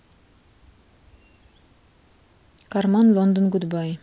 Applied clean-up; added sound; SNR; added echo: none; none; none; none.